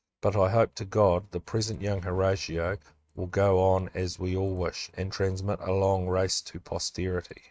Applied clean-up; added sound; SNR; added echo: neural mask model RNNoise.